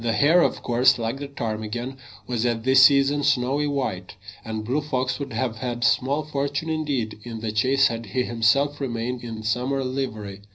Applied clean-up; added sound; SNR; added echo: none; none; none; reverberation time 0.5 s.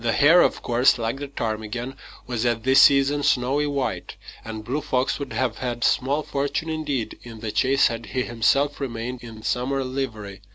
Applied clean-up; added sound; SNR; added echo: none; none; none; none.